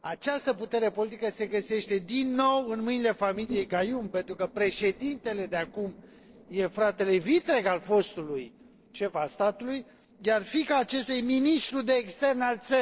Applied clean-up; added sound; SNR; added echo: neural separator model SepFormer DNS4.